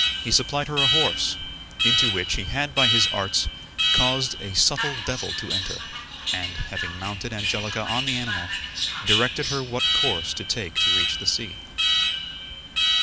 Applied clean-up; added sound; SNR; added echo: none; Alarm; -3 dB; none.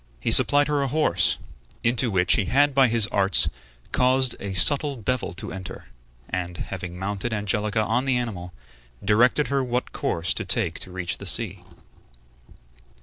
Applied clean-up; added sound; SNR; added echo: none; none; none; none.